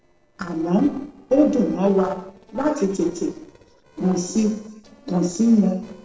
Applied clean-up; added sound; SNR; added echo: neural separator model SepFormer DNS4.